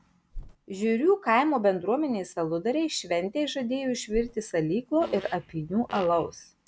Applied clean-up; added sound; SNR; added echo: none; Fart + Bird; 19 dB; none.